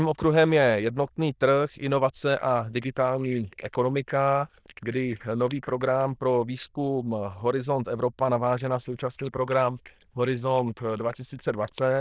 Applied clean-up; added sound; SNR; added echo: neural diffusion model UNIVERSE++.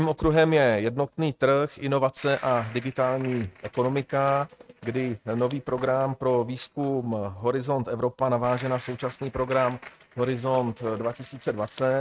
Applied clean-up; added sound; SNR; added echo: neural mask model RNNoise.